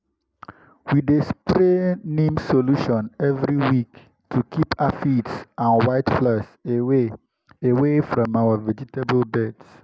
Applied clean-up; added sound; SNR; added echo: none; none; none; none.